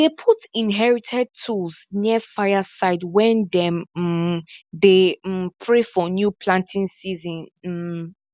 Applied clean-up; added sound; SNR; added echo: none; none; none; none.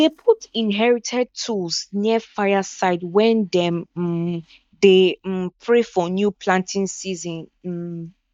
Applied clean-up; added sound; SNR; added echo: neural mask model DeepFilterNet 3.